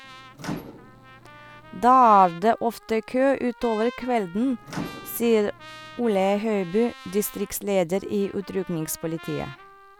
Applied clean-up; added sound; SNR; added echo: none; Trumpet + Microwave oven; 17 dB; none.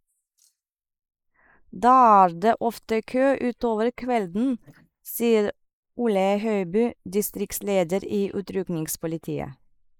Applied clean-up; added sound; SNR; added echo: neural mask model Resemble Enhance denoiser.